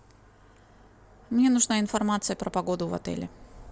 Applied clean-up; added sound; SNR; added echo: none; none; none; none.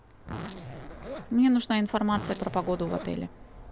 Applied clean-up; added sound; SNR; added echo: none; Zipper (clothing); 12 dB; none.